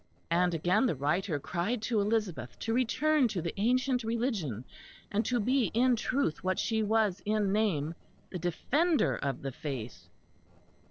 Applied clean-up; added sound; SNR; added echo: neural separator model SepFormer DNS4.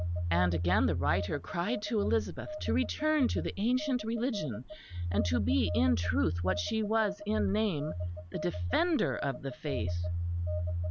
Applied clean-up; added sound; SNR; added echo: none; Telephone; 3 dB; none.